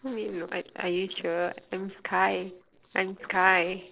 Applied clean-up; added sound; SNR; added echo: neural separator model SepFormer DNS4.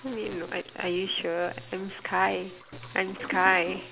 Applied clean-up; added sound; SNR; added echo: none; Toilet flush; 16 dB; none.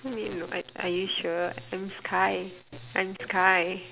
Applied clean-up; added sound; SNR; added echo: none; none; none; none.